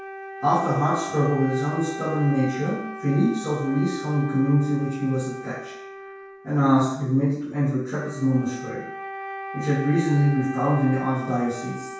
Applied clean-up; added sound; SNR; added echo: none; Wind instrument, woodwind instrument; 12 dB; reverberation time 0.6 s.